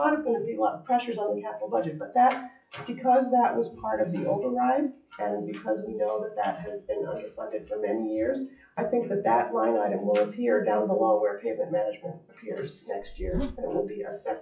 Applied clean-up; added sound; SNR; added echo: classical method WPE with log-MMSE.